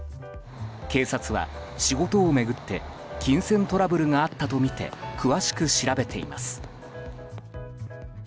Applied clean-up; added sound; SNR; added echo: none; none; none; none.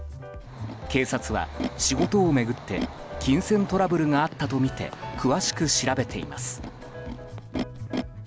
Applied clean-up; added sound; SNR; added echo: none; Animal; 12 dB; none.